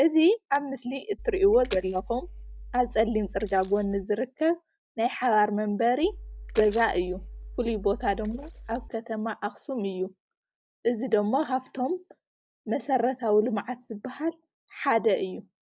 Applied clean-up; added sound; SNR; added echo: neural mask model DeepFilterNet 3.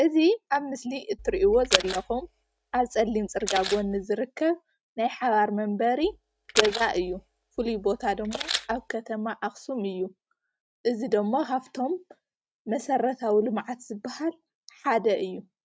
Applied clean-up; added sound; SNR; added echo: neural mask model RNNoise.